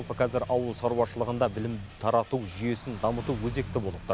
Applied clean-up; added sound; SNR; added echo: none; Engine starting; 14 dB; none.